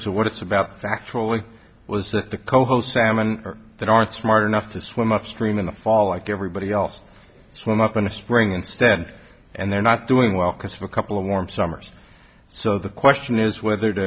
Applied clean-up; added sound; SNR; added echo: none; none; none; none.